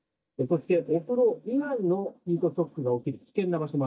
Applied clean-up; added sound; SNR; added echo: neural mask model DeepFilterNet 3.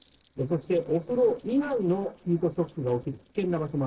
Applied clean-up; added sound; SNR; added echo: neural separator model SepFormer DNS4.